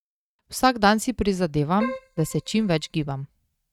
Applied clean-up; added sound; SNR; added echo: neural mask model RNNoise.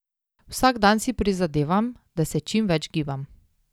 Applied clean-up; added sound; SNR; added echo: none; none; none; none.